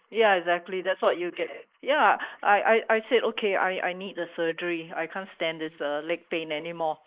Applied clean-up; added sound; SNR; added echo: neural mask model Resemble Enhance denoiser.